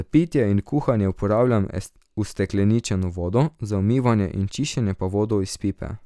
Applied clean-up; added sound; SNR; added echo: none; none; none; none.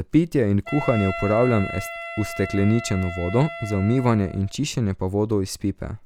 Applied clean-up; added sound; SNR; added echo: none; Wind instrument, woodwind instrument; 13 dB; none.